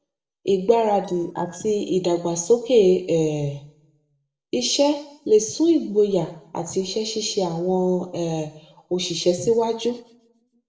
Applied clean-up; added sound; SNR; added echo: neural separator model SepFormer DNS4.